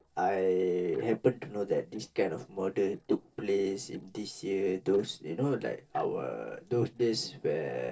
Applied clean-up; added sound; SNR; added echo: neural separator model SepFormer DNS4.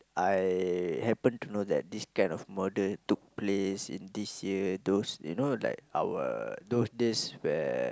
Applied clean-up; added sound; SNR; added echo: none; none; none; none.